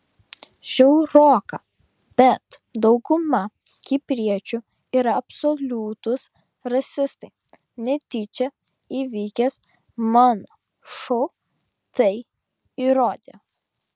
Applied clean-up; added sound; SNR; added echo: none; none; none; none.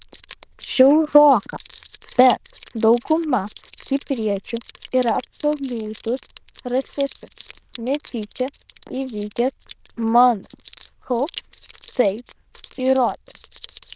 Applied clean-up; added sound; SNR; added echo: neural diffusion model UNIVERSE++.